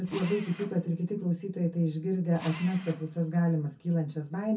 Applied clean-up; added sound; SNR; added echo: none; Drill; 19 dB; reverberation time 0.3 s.